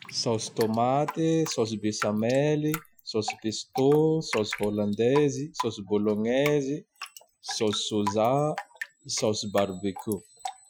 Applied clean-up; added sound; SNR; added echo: classical method Wiener filter.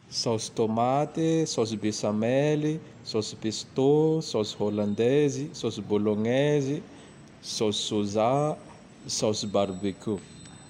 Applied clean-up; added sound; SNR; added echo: none; none; none; none.